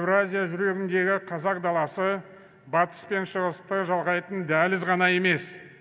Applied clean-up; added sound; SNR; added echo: none; none; none; none.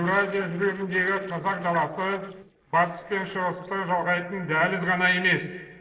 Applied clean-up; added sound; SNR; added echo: neural separator model SepFormer DNS4.